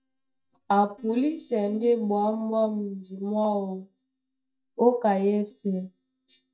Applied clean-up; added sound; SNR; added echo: neural mask model DeepFilterNet 3.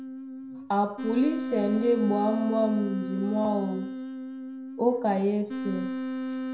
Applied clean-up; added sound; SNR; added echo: none; Wind instrument, woodwind instrument; 6 dB; reverberation time 0.5 s.